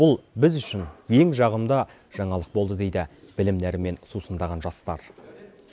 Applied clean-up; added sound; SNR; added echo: none; none; none; none.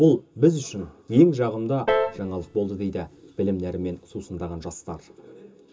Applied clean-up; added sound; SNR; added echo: none; Piano; 6 dB; reverberation time 0.2 s.